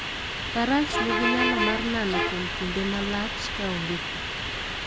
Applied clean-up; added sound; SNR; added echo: none; Bus; -1 dB; none.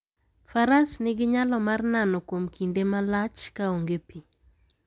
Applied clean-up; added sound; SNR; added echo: none; none; none; none.